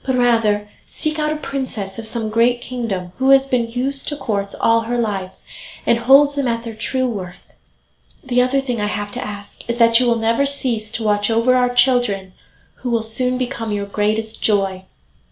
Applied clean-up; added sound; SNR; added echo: none; none; none; none.